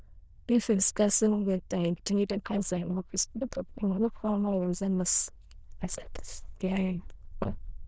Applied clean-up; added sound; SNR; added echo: neural diffusion model UNIVERSE++.